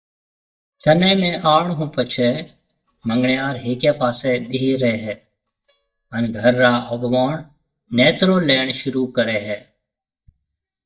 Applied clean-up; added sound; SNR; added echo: neural mask model DeepFilterNet 3.